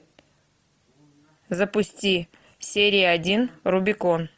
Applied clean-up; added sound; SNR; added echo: none; none; none; none.